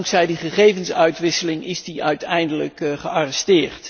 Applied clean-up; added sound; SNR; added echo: none; none; none; none.